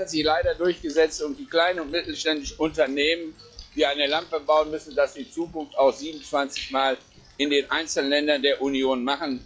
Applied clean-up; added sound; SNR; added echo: classical method log-MMSE.